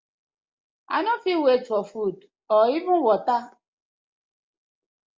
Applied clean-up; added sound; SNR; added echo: none; none; none; none.